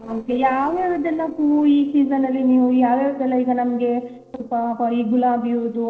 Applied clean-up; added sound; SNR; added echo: neural separator model SepFormer DNS4.